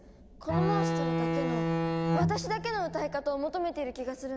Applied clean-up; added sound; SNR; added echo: none; Bowed string instrument; -4 dB; none.